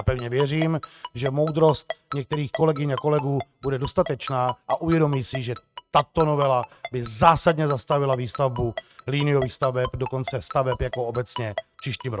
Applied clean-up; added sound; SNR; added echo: neural mask model RNNoise.